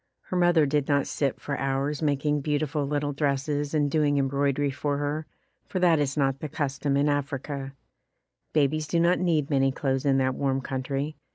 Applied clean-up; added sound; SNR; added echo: none; none; none; none.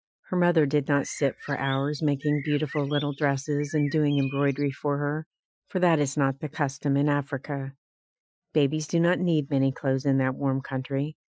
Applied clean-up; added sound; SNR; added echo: classical method Wiener filter.